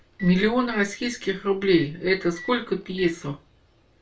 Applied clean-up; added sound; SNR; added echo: none; Microwave oven; 20 dB; reverberation time 0.2 s.